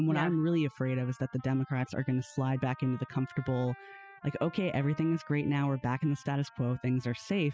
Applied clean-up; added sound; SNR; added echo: classical method spectral subtraction.